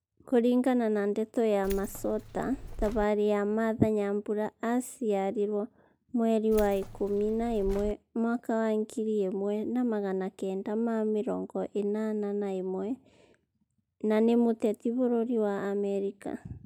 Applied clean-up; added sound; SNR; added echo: none; Keys jangling; 10 dB; none.